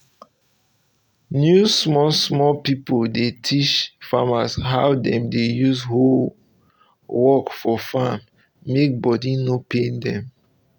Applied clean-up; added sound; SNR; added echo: none; none; none; none.